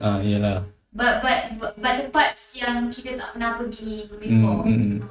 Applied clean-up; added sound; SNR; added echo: neural mask model RNNoise.